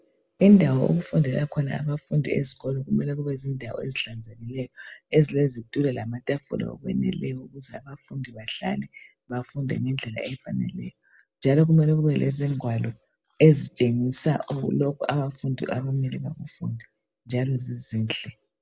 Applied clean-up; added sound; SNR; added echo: none; none; none; none.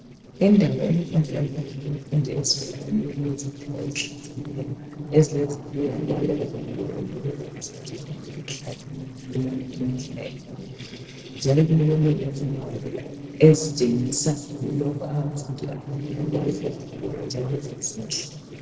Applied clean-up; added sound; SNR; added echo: neural separator model SepFormer DNS4.